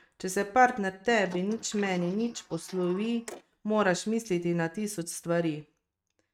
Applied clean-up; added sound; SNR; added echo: neural mask model RNNoise.